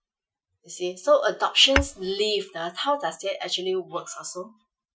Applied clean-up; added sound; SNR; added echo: classical method Wiener filter.